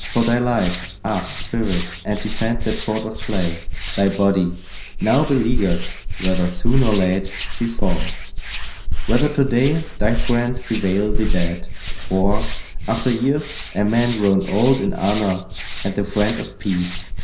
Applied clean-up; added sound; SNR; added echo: none; Hands; 0 dB; reverberation time 0.5 s.